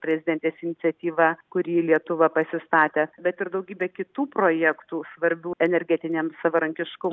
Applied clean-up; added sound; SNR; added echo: none; none; none; none.